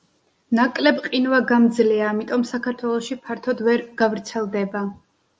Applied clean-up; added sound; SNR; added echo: none; none; none; none.